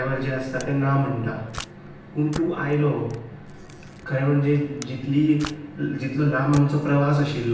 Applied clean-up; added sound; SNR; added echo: none; Camera; 19 dB; reverberation time 0.9 s.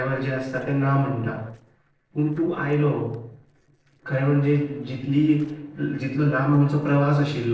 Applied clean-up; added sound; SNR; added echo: neural separator model SepFormer DNS4.